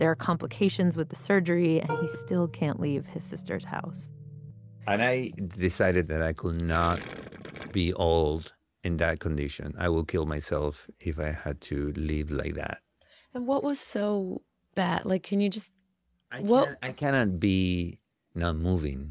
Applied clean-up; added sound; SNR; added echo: none; Gurgling + Plucked string instrument; 11 dB; none.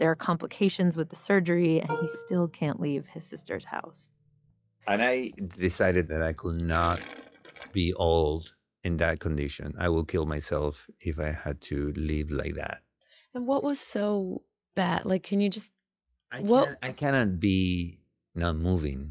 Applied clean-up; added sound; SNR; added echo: classical method log-MMSE.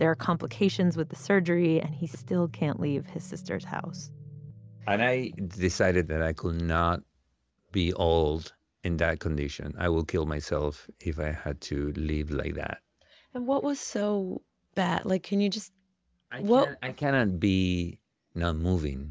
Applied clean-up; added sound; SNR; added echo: none; none; none; none.